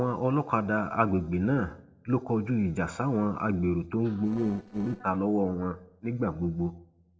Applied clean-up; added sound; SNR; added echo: neural separator model SepFormer DNS4.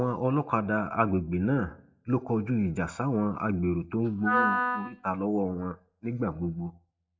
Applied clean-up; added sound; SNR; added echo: neural mask model DeepFilterNet 3.